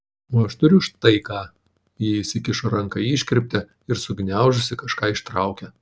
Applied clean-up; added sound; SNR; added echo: none; none; none; none.